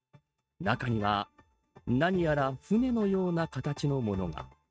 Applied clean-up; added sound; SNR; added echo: neural mask model RNNoise.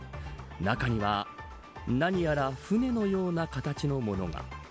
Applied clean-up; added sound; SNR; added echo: none; none; none; none.